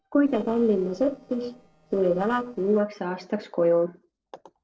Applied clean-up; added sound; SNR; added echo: neural separator model SepFormer DNS4.